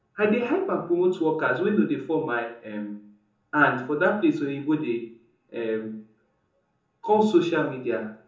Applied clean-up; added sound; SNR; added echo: none; none; none; reverberation time 0.5 s.